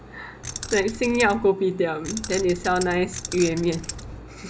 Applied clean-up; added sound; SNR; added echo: none; Keys jangling; 10 dB; none.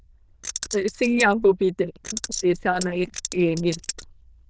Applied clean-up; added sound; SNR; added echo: neural diffusion model UNIVERSE++.